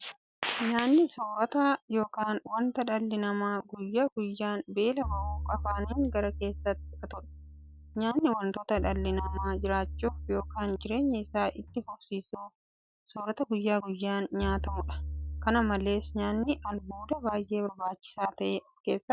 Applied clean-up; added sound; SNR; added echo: none; Bowed string instrument; 7 dB; none.